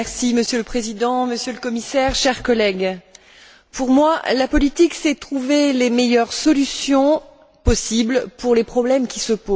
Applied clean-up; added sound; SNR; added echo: none; none; none; none.